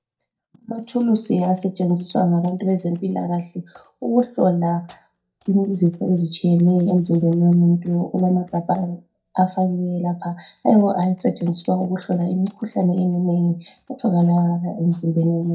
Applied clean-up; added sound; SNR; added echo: neural mask model DeepFilterNet 3.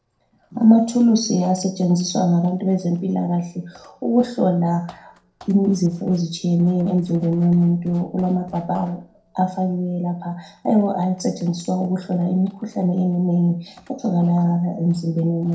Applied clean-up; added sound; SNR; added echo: neural separator model SepFormer DNS4.